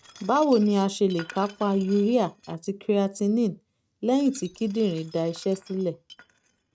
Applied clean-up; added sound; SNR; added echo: neural mask model RNNoise.